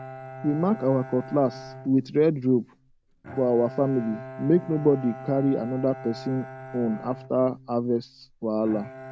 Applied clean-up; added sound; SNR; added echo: none; Bowed string instrument; 15 dB; none.